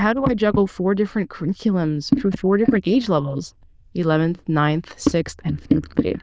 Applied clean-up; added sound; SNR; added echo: neural diffusion model UNIVERSE++.